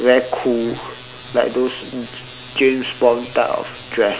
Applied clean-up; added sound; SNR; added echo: none; none; none; none.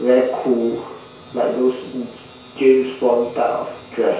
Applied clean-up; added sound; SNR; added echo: none; none; none; reverberation time 0.6 s.